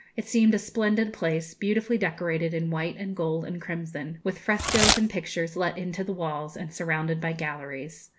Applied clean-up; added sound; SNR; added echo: none; Packing tape, duct tape / Tearing; 2 dB; none.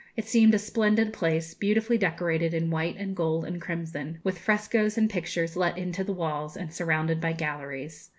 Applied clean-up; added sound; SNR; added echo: none; none; none; none.